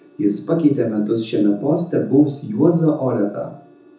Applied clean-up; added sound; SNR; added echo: none; none; none; reverberation time 0.5 s.